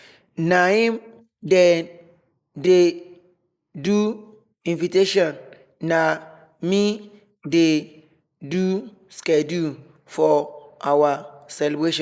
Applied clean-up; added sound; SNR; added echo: neural mask model Resemble Enhance denoiser.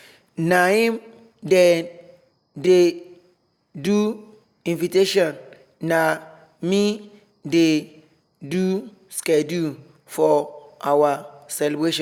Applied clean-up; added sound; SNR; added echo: none; none; none; none.